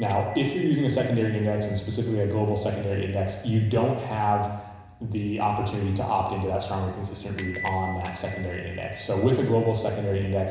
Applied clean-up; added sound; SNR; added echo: none; Door / Bell; 20 dB; reverberation time 1.0 s.